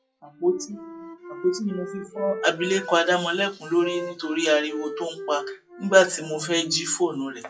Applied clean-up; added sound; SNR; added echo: classical method WPE with log-MMSE.